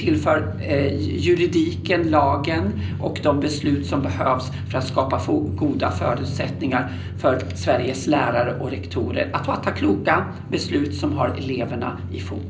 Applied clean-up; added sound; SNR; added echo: none; Drum; 6 dB; reverberation time 0.5 s.